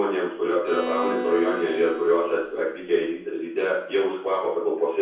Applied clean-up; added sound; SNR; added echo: none; Bowed string instrument; 9 dB; reverberation time 0.6 s.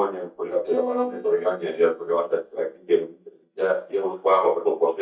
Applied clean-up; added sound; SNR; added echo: neural mask model DeepFilterNet 3.